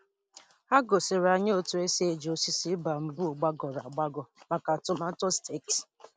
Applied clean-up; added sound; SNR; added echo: none; none; none; none.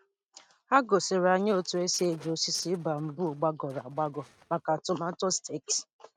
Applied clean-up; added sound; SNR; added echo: neural mask model RNNoise.